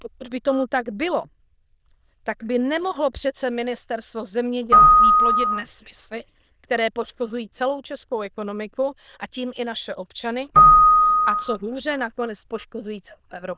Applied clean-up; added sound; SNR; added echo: neural diffusion model UNIVERSE++.